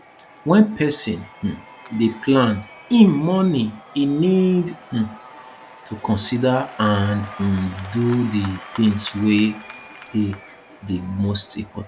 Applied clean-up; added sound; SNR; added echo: none; Applause / Crowd / Cheering; 20 dB; none.